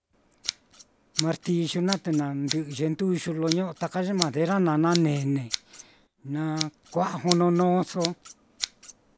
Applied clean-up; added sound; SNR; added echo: none; Scissors; 11 dB; none.